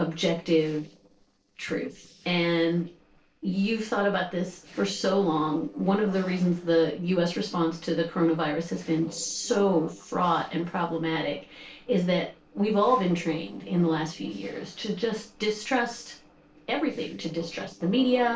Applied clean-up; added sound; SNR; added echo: neural separator model SepFormer DNS4.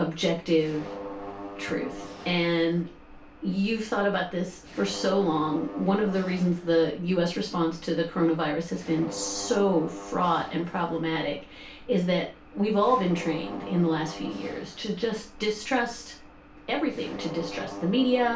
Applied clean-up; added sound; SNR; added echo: none; Mechanisms; 14 dB; reverberation time 0.3 s.